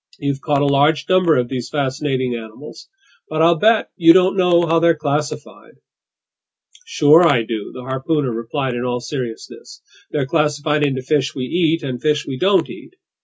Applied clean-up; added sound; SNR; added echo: none; none; none; none.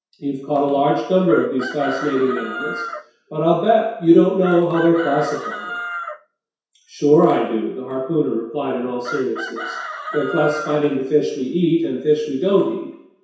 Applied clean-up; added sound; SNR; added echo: none; Chicken, rooster; 10 dB; reverberation time 0.7 s.